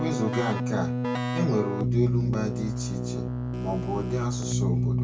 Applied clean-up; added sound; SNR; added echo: none; Keyboard (musical); -3 dB; reverberation time 0.2 s.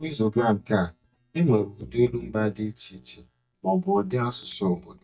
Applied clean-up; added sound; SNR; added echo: neural mask model DeepFilterNet 3.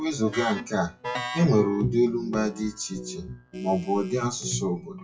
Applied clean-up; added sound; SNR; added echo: classical method WPE with log-MMSE.